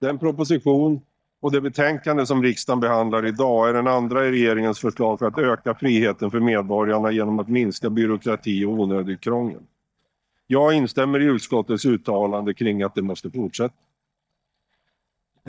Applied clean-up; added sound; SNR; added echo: neural mask model DeepFilterNet 3.